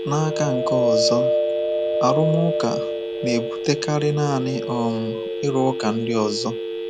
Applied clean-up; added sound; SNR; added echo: none; Wind + Telephone; 0 dB; none.